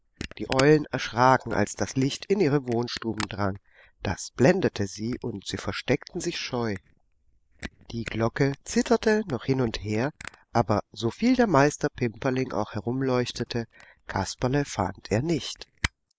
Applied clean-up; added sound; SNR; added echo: neural mask model Resemble Enhance denoiser.